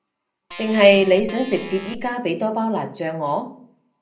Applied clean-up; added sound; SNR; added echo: none; Organ; 15 dB; reverberation time 0.5 s.